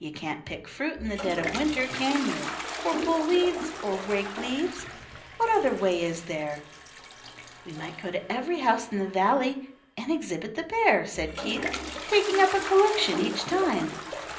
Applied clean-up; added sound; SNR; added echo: none; Toilet flush; 9 dB; reverberation time 0.5 s.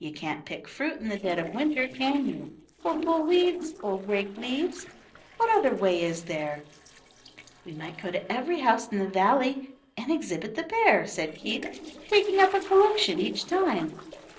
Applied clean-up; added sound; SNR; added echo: neural separator model SepFormer DNS4.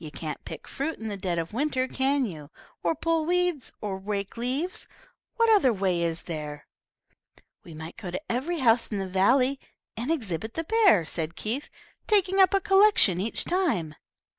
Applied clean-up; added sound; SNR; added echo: none; none; none; none.